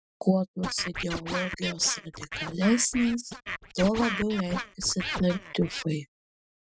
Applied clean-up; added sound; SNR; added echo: neural mask model RNNoise.